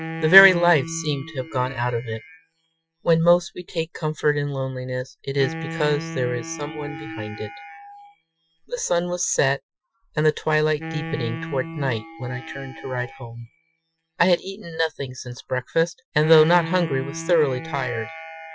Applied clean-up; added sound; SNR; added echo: classical method Wiener filter.